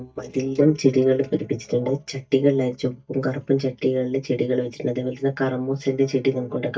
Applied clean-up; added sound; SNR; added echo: neural mask model DeepFilterNet 3.